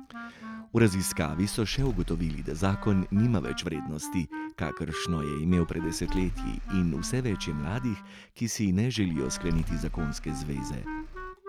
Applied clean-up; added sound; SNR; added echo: none; Engine starting / Car + Wind instrument, woodwind instrument; 8 dB; none.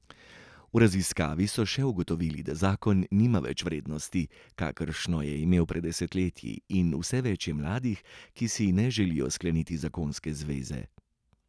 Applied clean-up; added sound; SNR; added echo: none; none; none; none.